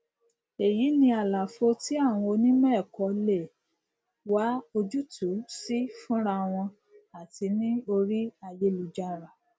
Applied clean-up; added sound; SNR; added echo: none; none; none; none.